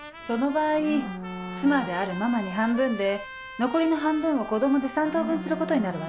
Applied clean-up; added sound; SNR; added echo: none; Trumpet + Livestock, farm animals, working animals; 11 dB; none.